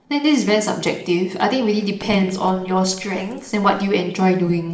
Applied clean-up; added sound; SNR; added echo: neural separator model SepFormer DNS4.